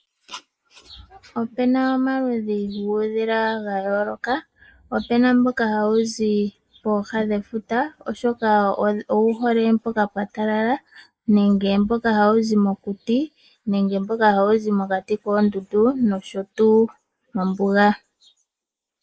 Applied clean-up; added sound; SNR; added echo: neural mask model Resemble Enhance denoiser.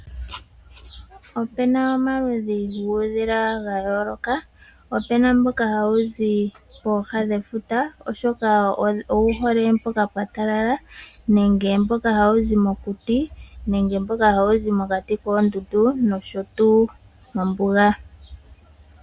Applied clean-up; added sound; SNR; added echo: none; none; none; none.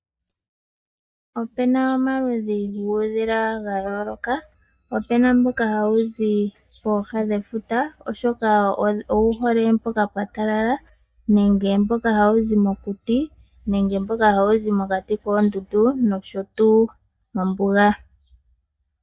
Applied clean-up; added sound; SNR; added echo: neural mask model DeepFilterNet 3.